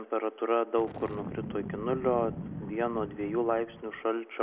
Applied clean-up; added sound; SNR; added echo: none; Boom; 10 dB; none.